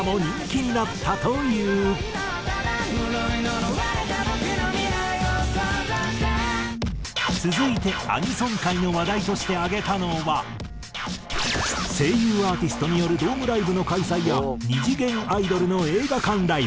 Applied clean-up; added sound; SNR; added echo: none; Telephone; 15 dB; none.